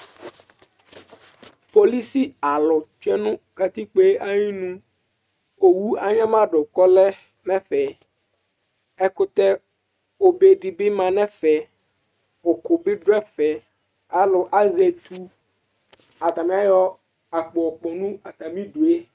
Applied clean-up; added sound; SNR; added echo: neural mask model RNNoise.